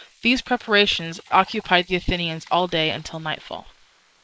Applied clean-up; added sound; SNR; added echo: neural mask model Resemble Enhance denoiser.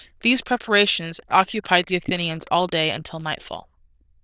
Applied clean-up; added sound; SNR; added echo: neural diffusion model UNIVERSE++.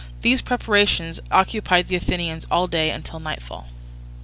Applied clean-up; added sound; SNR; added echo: none; none; none; none.